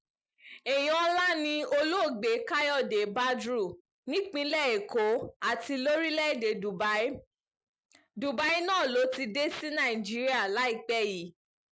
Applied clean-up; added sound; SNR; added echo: none; none; none; none.